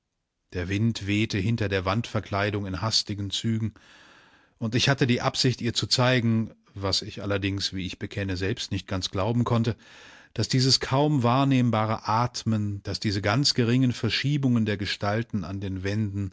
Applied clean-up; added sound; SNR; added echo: none; none; none; none.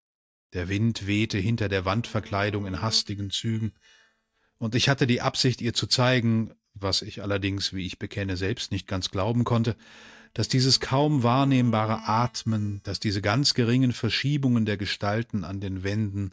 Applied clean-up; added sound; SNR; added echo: neural mask model DeepFilterNet 3.